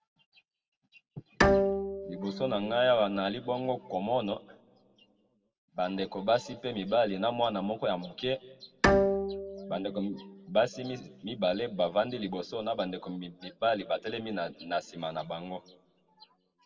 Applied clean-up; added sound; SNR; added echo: none; Bowed string instrument; 0 dB; reverberation time 1.1 s.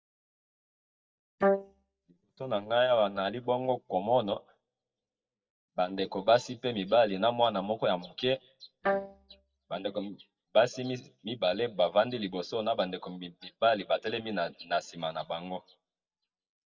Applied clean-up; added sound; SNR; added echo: neural mask model DeepFilterNet 3.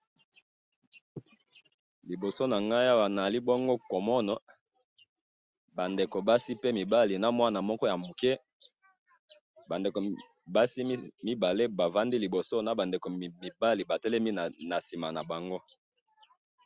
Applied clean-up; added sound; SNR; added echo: none; none; none; none.